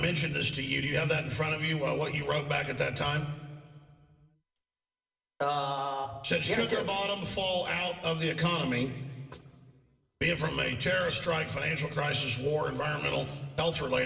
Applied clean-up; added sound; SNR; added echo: none; none; none; reverberation time 2.6 s.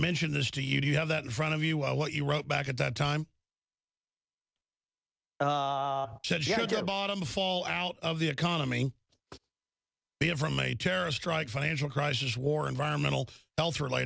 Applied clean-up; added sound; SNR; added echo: none; none; none; none.